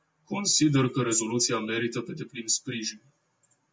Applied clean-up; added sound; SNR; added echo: none; none; none; none.